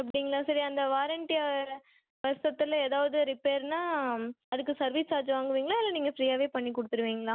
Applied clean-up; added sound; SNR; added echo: none; none; none; none.